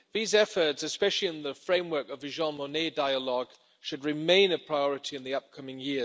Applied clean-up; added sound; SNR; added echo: none; none; none; none.